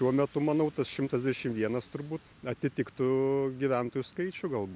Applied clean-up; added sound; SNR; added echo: none; none; none; none.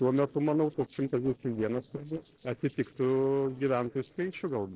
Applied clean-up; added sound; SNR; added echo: neural separator model SepFormer DNS4.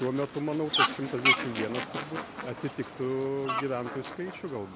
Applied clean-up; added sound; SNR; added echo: none; Fowl; 0 dB; none.